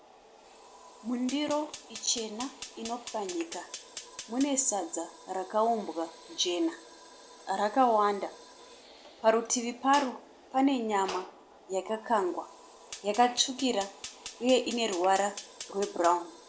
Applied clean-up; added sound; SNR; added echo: none; Fire; 16 dB; reverberation time 0.4 s.